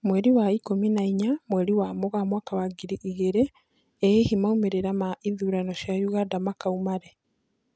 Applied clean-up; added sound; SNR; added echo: none; none; none; none.